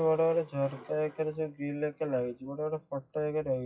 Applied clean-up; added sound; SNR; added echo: classical method WPE with log-MMSE.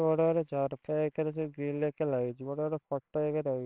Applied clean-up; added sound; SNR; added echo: neural separator model SepFormer WHAMR!.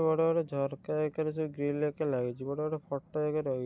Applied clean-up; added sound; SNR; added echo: none; none; none; none.